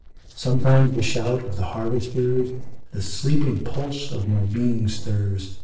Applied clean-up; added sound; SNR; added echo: neural separator model SepFormer DNS4.